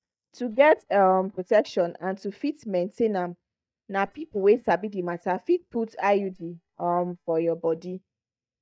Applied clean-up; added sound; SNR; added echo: neural mask model DeepFilterNet 3.